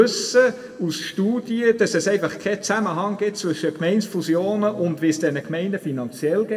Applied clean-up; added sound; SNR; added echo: none; none; none; reverberation time 1.1 s.